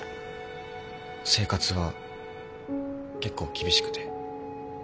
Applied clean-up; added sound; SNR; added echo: none; none; none; none.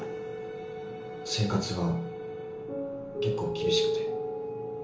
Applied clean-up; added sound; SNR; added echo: none; none; none; reverberation time 0.8 s.